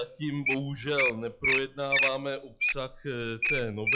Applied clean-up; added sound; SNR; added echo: classical method log-MMSE.